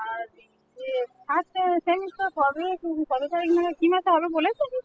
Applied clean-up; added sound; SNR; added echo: classical method spectral subtraction.